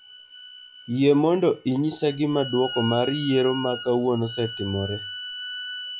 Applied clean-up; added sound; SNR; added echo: classical method log-MMSE.